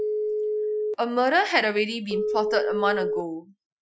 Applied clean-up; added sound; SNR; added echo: classical method Wiener filter.